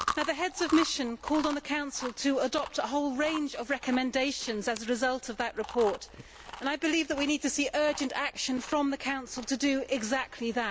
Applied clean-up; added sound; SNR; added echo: none; Chewing, mastication; 13 dB; none.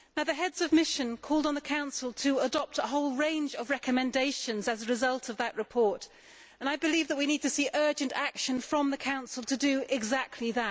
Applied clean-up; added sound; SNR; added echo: none; none; none; none.